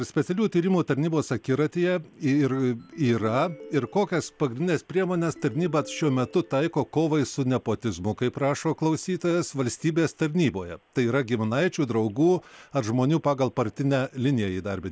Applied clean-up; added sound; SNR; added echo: none; Ringtone; 20 dB; none.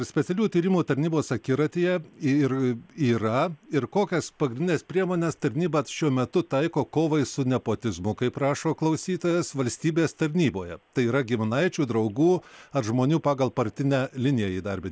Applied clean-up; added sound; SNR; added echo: none; none; none; none.